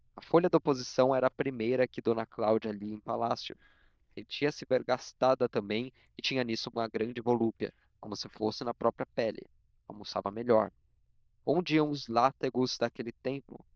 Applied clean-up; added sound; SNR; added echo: neural diffusion model UNIVERSE++.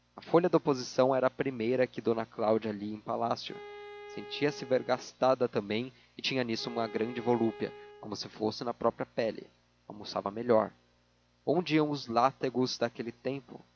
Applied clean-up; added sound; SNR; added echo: none; Bowed string instrument; 17 dB; none.